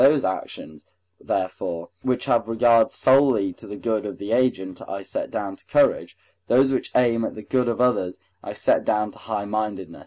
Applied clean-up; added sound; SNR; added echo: none; none; none; none.